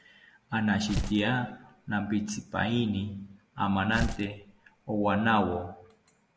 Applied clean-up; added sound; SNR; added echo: none; Tearing; 8 dB; none.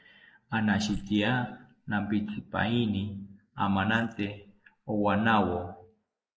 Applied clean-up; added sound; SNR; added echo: neural mask model Resemble Enhance denoiser.